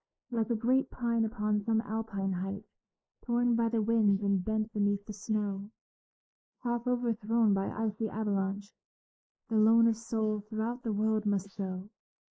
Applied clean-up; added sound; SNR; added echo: neural mask model Resemble Enhance denoiser.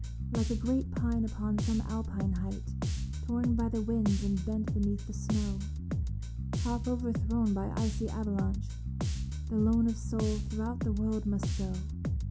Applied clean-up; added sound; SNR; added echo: none; Bass guitar; 0 dB; none.